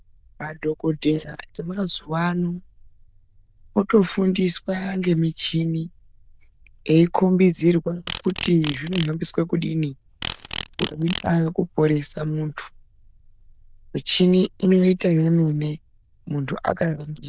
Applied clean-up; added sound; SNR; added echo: neural diffusion model UNIVERSE++.